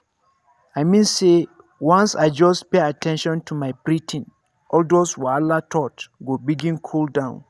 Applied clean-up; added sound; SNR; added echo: none; none; none; none.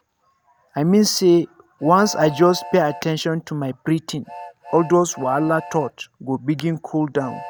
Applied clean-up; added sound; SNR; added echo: none; Train; 18 dB; none.